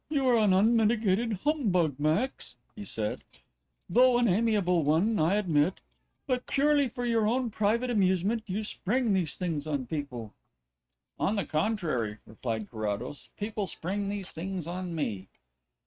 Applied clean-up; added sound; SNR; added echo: neural mask model RNNoise.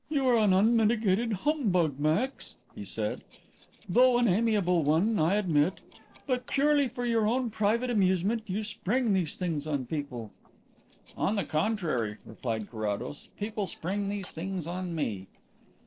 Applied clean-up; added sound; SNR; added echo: neural separator model SepFormer DNS4.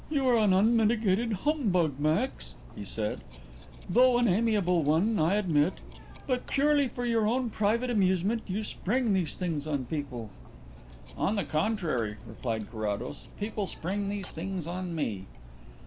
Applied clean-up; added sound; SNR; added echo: none; Cutlery, silverware; 16 dB; none.